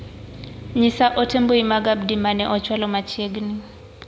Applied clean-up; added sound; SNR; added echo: none; none; none; none.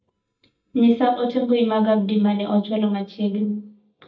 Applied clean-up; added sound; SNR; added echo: neural mask model DeepFilterNet 3.